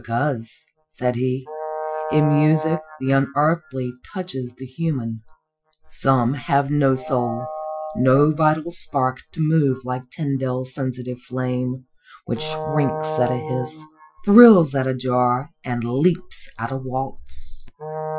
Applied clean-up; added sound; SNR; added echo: classical method Wiener filter.